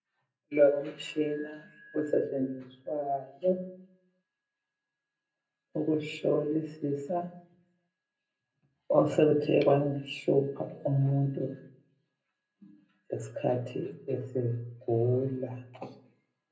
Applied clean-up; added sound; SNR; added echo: none; none; none; reverberation time 0.5 s.